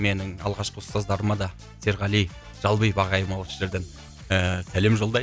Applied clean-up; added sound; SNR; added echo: none; none; none; none.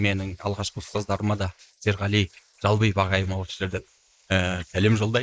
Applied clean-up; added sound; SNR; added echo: neural mask model Resemble Enhance denoiser.